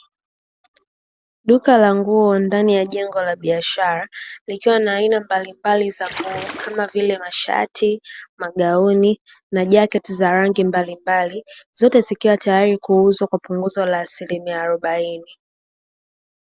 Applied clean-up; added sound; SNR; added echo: neural separator model SepFormer DNS4.